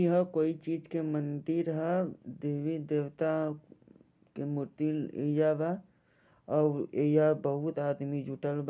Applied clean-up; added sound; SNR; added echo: none; none; none; none.